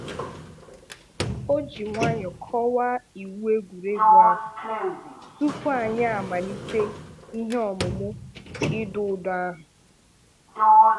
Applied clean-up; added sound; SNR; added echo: none; Sliding door; -4 dB; none.